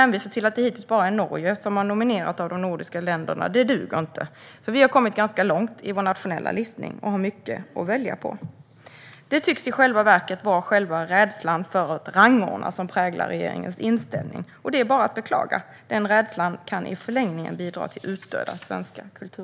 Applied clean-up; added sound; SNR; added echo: none; none; none; none.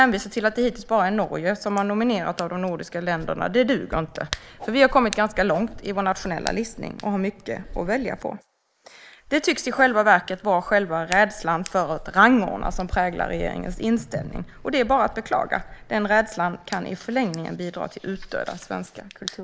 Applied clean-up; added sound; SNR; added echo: neural mask model Resemble Enhance denoiser.